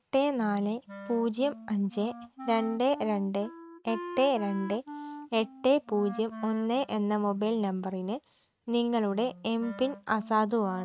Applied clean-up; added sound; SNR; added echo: neural mask model RNNoise.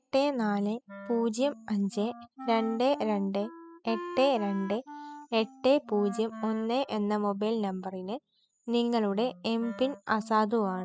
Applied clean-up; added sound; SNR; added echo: classical method spectral subtraction.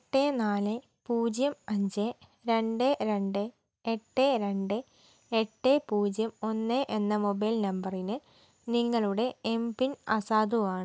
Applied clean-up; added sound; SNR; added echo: none; none; none; none.